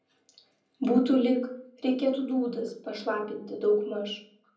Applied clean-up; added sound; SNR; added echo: none; none; none; reverberation time 0.6 s.